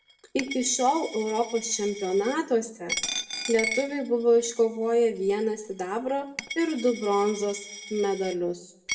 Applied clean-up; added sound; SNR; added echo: none; Coin (dropping); 11 dB; reverberation time 0.5 s.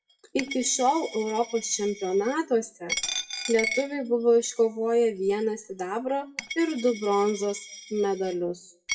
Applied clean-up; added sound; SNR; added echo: classical method WPE with log-MMSE.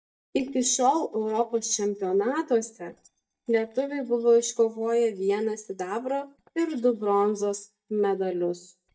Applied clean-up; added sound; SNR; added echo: neural mask model DeepFilterNet 3.